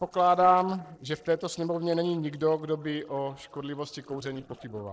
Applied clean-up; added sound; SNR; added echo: neural separator model SepFormer DNS4.